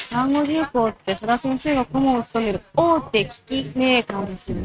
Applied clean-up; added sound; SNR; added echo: neural mask model RNNoise.